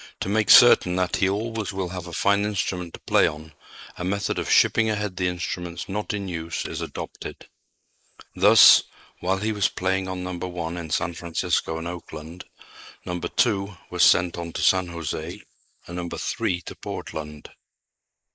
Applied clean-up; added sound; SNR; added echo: neural mask model Resemble Enhance denoiser.